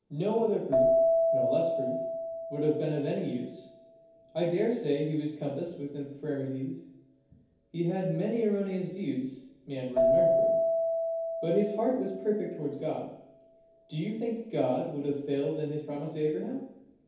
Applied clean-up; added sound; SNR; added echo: none; Keyboard (musical); 1 dB; reverberation time 0.9 s.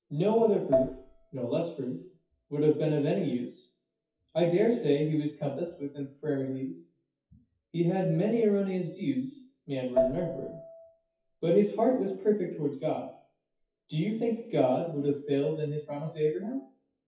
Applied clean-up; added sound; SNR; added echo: classical method WPE with log-MMSE.